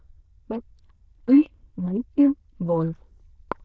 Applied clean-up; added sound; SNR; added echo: neural diffusion model UNIVERSE++.